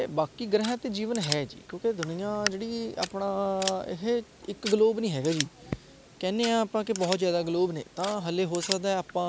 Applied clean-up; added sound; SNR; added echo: none; Scissors; 11 dB; none.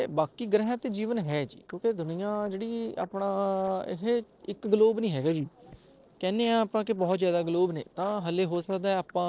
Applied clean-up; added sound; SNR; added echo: neural separator model SepFormer DNS4.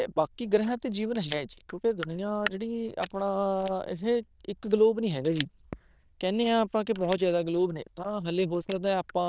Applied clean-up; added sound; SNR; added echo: neural diffusion model UNIVERSE++.